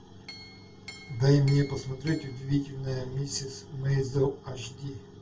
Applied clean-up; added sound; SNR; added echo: none; Chink, clink; 19 dB; reverberation time 0.2 s.